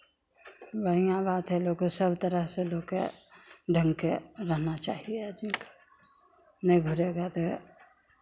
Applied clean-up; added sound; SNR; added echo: none; none; none; none.